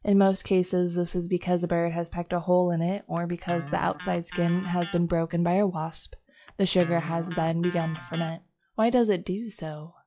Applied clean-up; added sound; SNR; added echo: classical method log-MMSE.